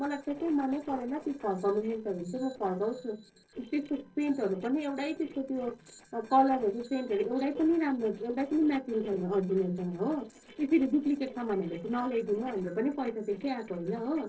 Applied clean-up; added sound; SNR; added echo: neural separator model SepFormer DNS4.